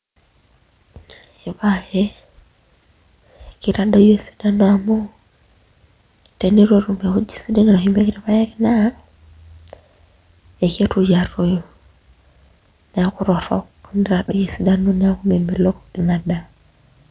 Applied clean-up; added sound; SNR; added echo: none; none; none; none.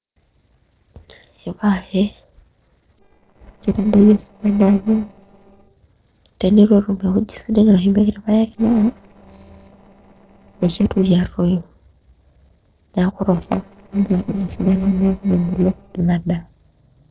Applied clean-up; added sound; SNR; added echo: neural separator model SepFormer DNS4.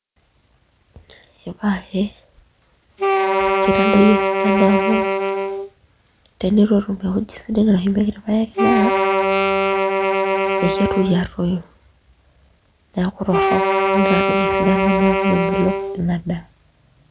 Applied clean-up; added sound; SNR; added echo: none; Wind instrument, woodwind instrument; -2 dB; none.